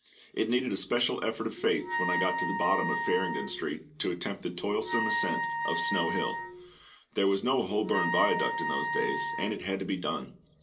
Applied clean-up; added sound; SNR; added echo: none; Wind instrument, woodwind instrument; 2 dB; reverberation time 0.2 s.